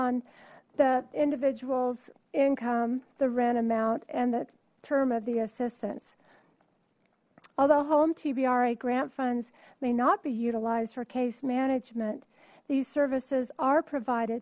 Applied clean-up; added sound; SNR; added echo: none; none; none; none.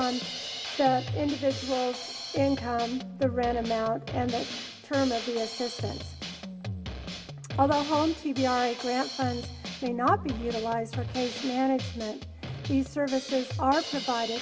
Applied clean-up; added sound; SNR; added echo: none; Drum kit; 7 dB; reverberation time 0.7 s.